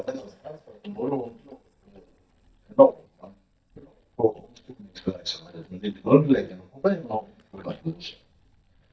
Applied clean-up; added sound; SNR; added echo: neural mask model DeepFilterNet 3.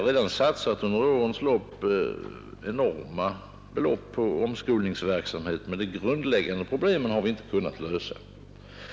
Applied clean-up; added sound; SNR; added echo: none; none; none; none.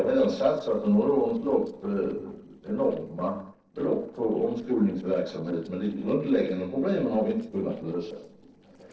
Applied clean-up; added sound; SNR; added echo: neural separator model SepFormer DNS4.